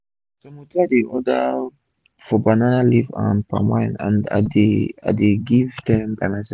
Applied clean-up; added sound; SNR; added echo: none; none; none; none.